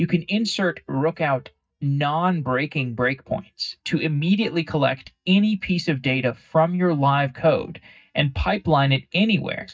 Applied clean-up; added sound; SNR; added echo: neural mask model DeepFilterNet 3.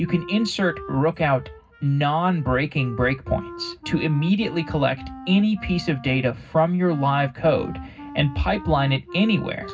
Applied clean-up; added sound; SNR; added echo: none; Wind instrument, woodwind instrument; 16 dB; reverberation time 0.4 s.